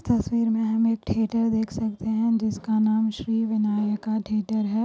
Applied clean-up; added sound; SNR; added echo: none; none; none; none.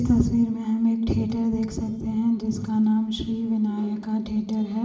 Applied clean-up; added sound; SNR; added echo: none; none; none; reverberation time 0.8 s.